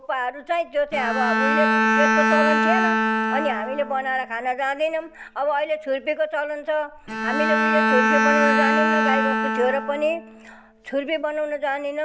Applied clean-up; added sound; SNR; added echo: none; Bowed string instrument; -2 dB; none.